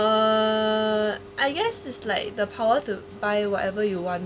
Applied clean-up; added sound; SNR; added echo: none; none; none; none.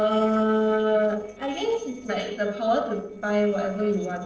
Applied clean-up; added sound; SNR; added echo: neural separator model SepFormer DNS4.